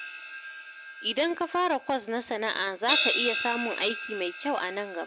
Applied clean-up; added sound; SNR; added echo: none; Crash cymbal; 1 dB; none.